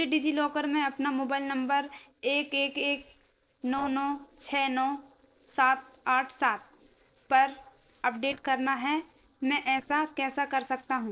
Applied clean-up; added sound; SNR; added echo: neural separator model SepFormer DNS4.